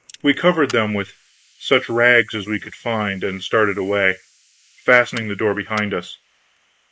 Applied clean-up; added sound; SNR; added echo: neural mask model Resemble Enhance denoiser.